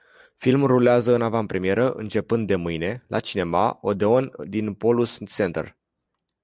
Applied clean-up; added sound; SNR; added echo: none; none; none; none.